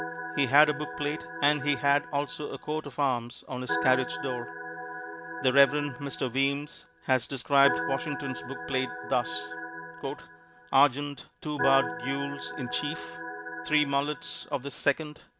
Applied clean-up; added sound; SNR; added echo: none; Organ; 8 dB; none.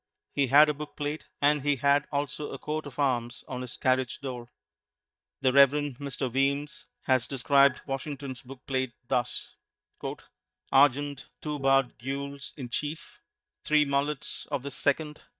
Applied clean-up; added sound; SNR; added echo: neural mask model DeepFilterNet 3.